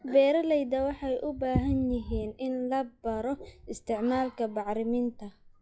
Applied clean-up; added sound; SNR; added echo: classical method log-MMSE.